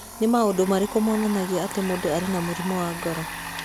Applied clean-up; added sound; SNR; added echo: none; Domestic sounds, home sounds; 10 dB; none.